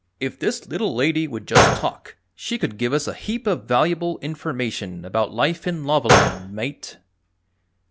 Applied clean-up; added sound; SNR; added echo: none; Gunshot, gunfire; -2 dB; none.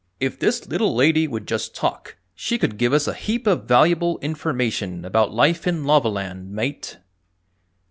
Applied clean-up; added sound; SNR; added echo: none; none; none; none.